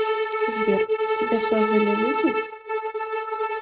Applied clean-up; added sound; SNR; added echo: neural mask model RNNoise.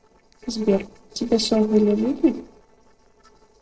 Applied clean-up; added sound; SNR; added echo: neural separator model SepFormer DNS4.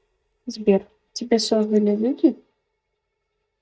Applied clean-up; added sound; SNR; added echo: neural mask model DeepFilterNet 3.